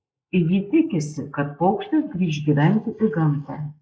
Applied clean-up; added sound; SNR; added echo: neural mask model Resemble Enhance denoiser.